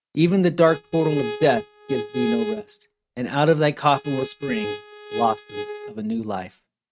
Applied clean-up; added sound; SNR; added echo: neural mask model RNNoise.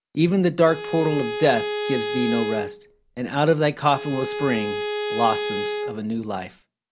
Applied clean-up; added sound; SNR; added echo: none; Bowed string instrument; 6 dB; none.